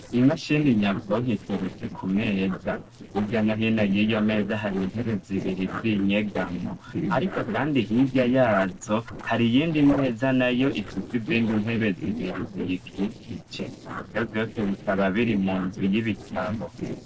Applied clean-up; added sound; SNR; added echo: neural separator model SepFormer DNS4.